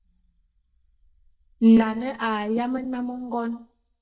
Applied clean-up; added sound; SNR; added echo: neural mask model DeepFilterNet 3.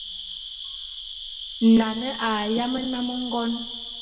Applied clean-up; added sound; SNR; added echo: none; Cricket; 8 dB; reverberation time 1.1 s.